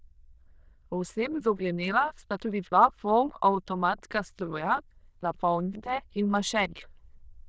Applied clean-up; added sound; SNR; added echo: neural diffusion model UNIVERSE++.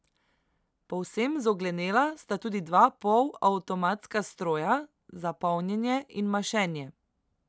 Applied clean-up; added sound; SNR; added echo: none; none; none; none.